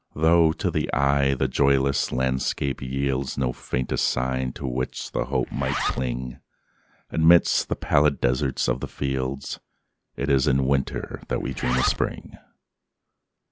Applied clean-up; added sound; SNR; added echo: none; Zipper (clothing); 10 dB; none.